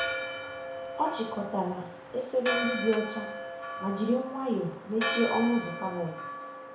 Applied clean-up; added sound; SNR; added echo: none; Church bell; 5 dB; reverberation time 0.6 s.